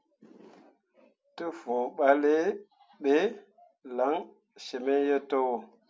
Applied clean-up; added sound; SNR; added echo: none; none; none; none.